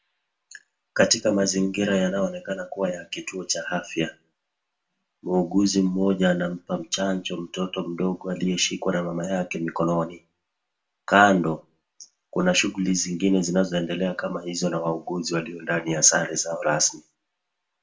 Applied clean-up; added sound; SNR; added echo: none; none; none; reverberation time 0.2 s.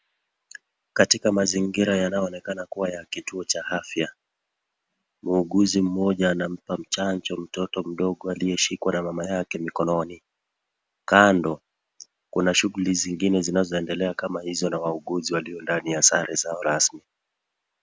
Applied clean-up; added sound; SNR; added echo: none; none; none; none.